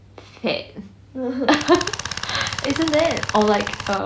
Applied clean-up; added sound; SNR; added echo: none; Tools; 6 dB; none.